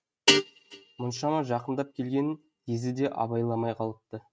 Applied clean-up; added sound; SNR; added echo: neural mask model RNNoise.